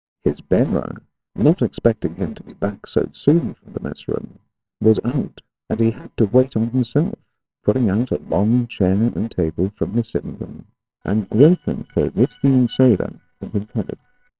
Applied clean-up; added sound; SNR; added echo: neural separator model SepFormer WHAMR!.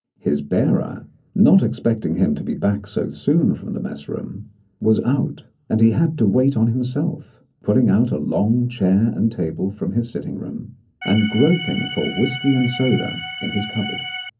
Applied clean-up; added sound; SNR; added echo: none; Organ; 9 dB; reverberation time 0.4 s.